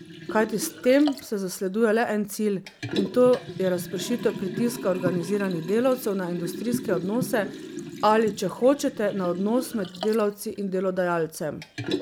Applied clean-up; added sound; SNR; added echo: none; Liquid; 10 dB; none.